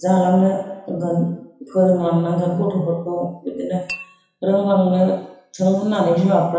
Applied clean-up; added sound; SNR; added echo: classical method WPE with log-MMSE.